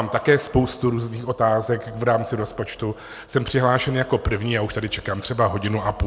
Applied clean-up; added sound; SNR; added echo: none; none; none; none.